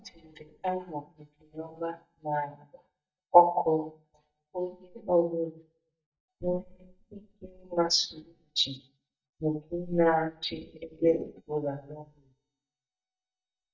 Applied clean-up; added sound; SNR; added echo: neural mask model DeepFilterNet 3.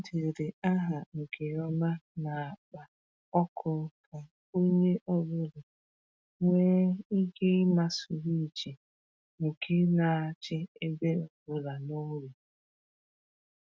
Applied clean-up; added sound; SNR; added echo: none; none; none; none.